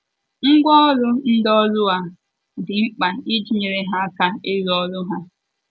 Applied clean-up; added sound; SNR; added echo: none; none; none; none.